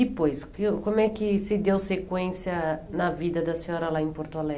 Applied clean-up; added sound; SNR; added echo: none; none; none; none.